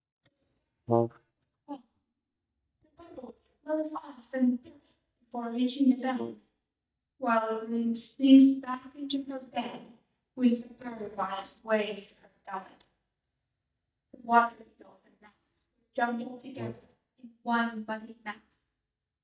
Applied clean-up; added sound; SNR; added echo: neural mask model DeepFilterNet 3.